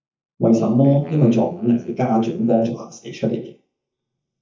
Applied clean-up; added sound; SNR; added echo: neural mask model DeepFilterNet 3.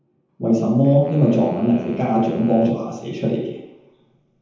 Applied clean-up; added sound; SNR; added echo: none; Wind instrument, woodwind instrument; 19 dB; reverberation time 0.9 s.